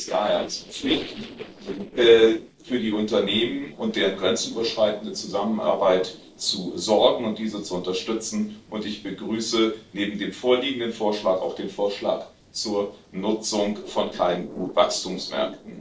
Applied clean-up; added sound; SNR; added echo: neural separator model SepFormer DNS4.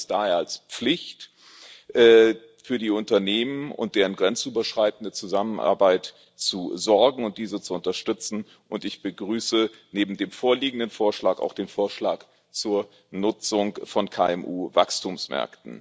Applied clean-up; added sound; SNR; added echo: none; none; none; none.